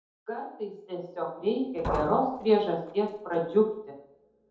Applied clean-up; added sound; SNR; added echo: none; Liquid; 9 dB; reverberation time 2.1 s.